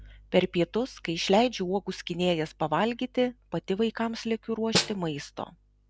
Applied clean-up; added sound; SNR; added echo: none; Snare drum; 3 dB; none.